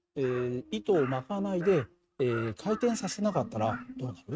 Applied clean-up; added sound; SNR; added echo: neural mask model RNNoise.